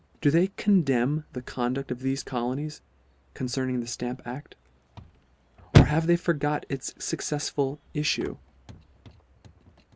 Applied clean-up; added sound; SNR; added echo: none; Chirp, tweet / Slam / Car; 4 dB; none.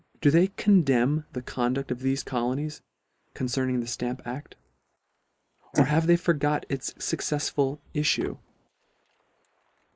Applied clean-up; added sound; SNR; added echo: neural mask model Resemble Enhance denoiser.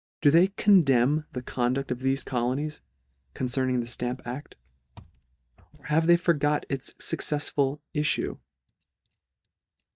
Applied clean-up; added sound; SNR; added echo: neural mask model DeepFilterNet 3.